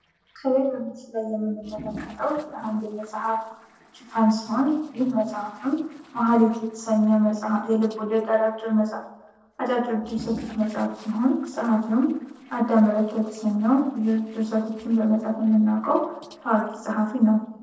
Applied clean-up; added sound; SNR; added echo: neural separator model SepFormer DNS4.